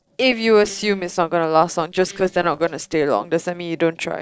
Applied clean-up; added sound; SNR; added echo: neural separator model SepFormer DNS4.